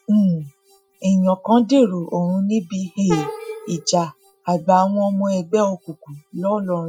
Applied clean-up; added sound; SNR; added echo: classical method Wiener filter.